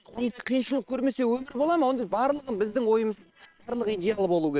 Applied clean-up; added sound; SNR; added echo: neural separator model SepFormer WHAM!.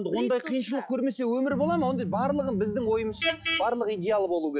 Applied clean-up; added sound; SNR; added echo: classical method log-MMSE.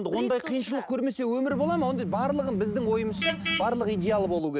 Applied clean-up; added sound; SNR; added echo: none; Vehicle horn, car horn, honking; 5 dB; none.